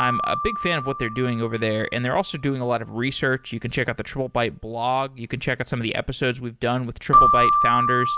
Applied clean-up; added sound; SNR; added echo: none; Keyboard (musical); 1 dB; none.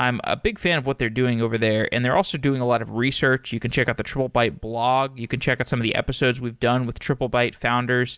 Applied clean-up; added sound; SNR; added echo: none; none; none; none.